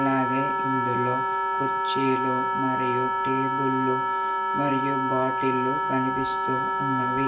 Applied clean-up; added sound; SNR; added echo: none; Wind instrument, woodwind instrument; -3 dB; reverberation time 0.7 s.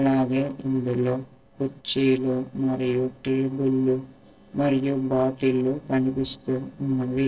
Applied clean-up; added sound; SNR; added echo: neural separator model SepFormer DNS4.